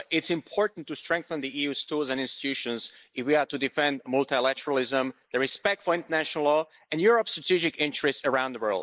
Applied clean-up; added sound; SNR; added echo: neural mask model Resemble Enhance denoiser.